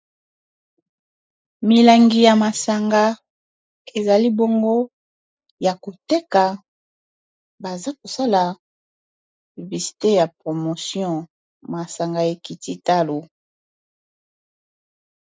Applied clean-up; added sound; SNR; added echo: neural mask model Resemble Enhance denoiser.